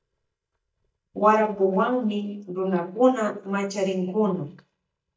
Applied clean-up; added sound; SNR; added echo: neural mask model DeepFilterNet 3.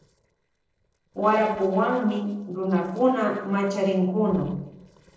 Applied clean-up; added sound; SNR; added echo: neural separator model SepFormer DNS4.